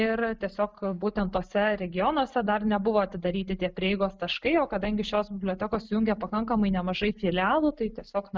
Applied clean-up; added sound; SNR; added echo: neural mask model DeepFilterNet 3.